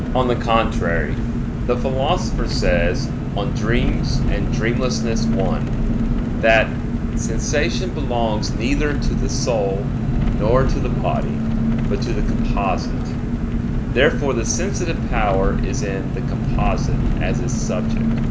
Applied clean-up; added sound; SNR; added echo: none; Engine; -4 dB; none.